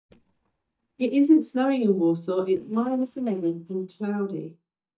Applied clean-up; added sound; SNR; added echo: neural mask model DeepFilterNet 3.